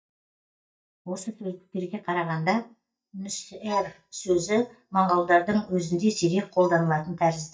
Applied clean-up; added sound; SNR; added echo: neural mask model DeepFilterNet 3.